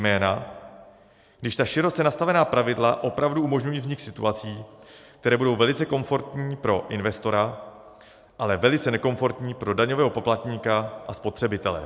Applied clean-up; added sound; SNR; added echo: none; none; none; none.